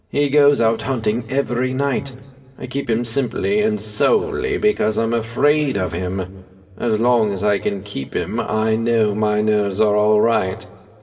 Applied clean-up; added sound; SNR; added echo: none; none; none; reverberation time 2.1 s.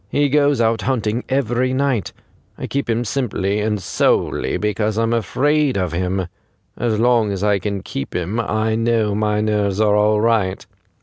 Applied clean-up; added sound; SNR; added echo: none; none; none; none.